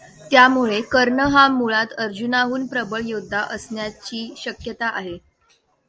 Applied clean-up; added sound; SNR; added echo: none; none; none; none.